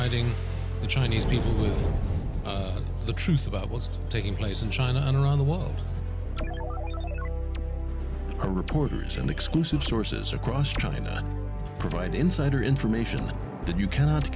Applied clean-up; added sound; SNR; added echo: none; none; none; none.